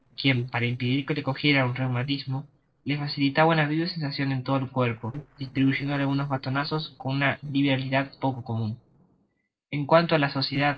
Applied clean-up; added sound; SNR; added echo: neural separator model SepFormer DNS4.